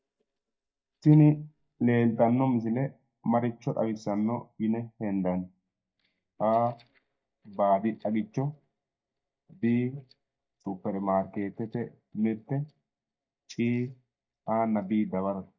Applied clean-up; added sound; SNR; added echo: neural mask model DeepFilterNet 3.